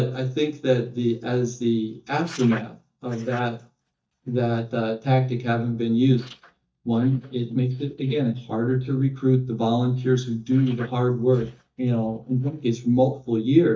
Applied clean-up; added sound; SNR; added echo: neural mask model DeepFilterNet 3.